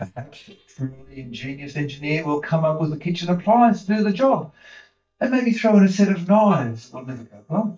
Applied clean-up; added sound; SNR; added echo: neural mask model DeepFilterNet 3.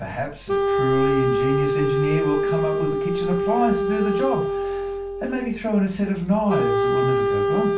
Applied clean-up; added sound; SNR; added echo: none; Wind instrument, woodwind instrument; -2 dB; reverberation time 0.3 s.